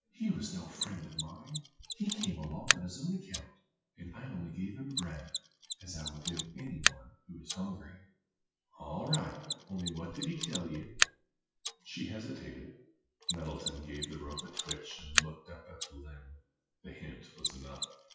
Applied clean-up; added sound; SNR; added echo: classical method WPE with log-MMSE.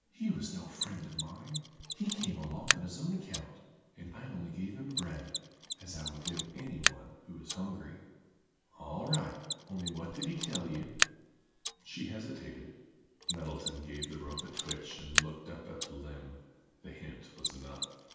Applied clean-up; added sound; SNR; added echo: none; Mechanisms; -1 dB; reverberation time 1.2 s.